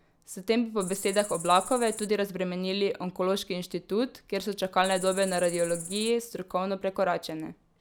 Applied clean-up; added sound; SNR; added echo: none; Cricket; 11 dB; none.